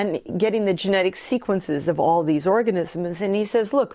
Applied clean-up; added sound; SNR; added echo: none; none; none; none.